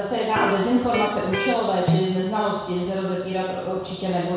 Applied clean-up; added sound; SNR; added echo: none; Electric guitar; 4 dB; reverberation time 1.1 s.